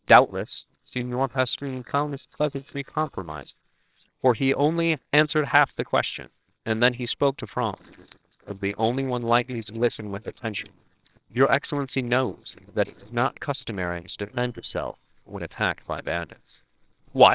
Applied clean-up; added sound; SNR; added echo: neural separator model SepFormer WHAMR!.